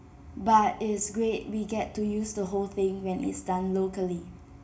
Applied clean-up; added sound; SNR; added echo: none; none; none; reverberation time 0.4 s.